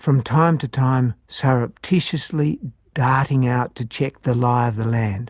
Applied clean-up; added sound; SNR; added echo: none; none; none; none.